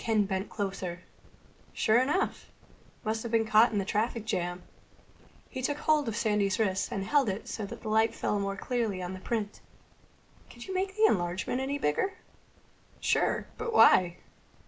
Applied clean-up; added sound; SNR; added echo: none; none; none; none.